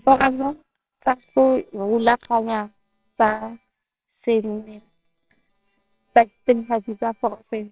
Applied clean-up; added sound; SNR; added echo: neural separator model SepFormer WHAMR!.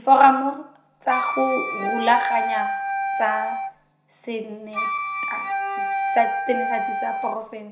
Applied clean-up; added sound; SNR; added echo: none; Wind instrument, woodwind instrument; 2 dB; reverberation time 0.5 s.